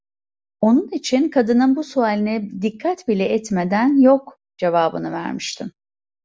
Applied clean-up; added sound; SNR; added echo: none; none; none; none.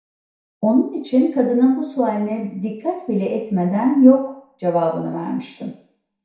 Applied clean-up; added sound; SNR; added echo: none; none; none; reverberation time 0.6 s.